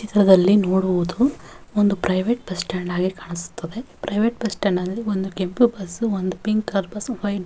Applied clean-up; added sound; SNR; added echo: none; none; none; none.